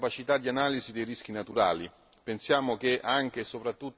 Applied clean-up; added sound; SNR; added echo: none; none; none; none.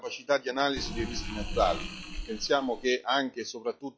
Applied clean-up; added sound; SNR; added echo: classical method log-MMSE.